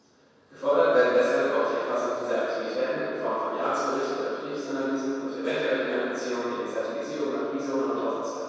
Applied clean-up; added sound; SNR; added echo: none; none; none; reverberation time 2.2 s.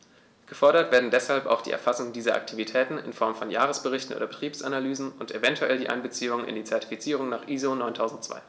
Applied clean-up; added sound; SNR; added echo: none; none; none; none.